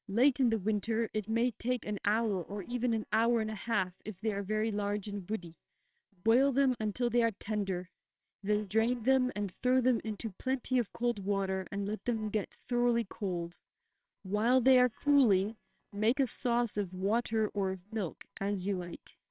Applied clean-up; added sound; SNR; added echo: neural separator model SepFormer WHAMR!.